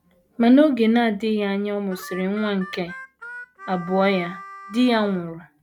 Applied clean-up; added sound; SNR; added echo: none; Harmonica; 18 dB; none.